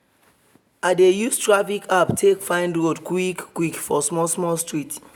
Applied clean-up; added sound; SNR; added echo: none; none; none; none.